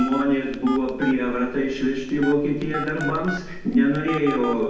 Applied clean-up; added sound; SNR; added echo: none; Telephone; 11 dB; reverberation time 0.8 s.